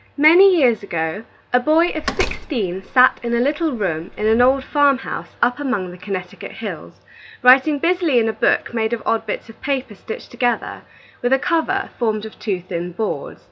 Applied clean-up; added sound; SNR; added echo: none; Slam; 11 dB; none.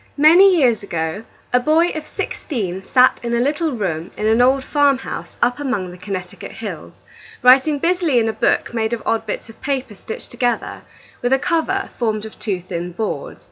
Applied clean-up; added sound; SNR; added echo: none; none; none; none.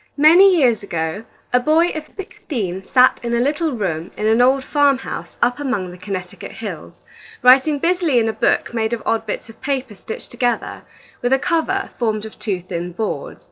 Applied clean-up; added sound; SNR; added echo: neural separator model SepFormer DNS4.